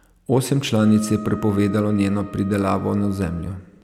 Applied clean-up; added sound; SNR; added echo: none; Wind instrument, woodwind instrument; 20 dB; none.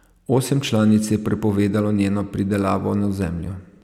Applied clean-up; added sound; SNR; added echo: none; none; none; none.